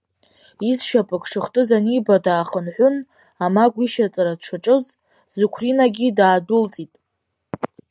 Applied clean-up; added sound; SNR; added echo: none; none; none; none.